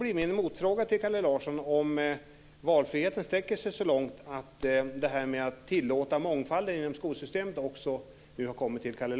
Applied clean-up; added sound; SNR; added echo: none; Clapping; 19 dB; none.